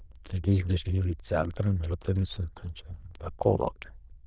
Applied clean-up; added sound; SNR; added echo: neural diffusion model UNIVERSE++.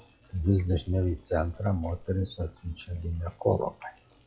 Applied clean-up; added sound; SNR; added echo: classical method log-MMSE.